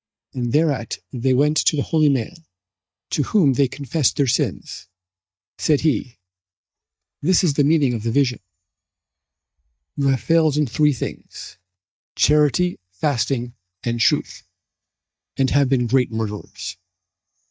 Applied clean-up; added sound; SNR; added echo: neural mask model DeepFilterNet 3.